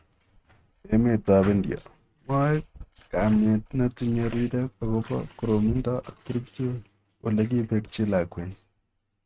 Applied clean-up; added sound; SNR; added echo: neural mask model RNNoise.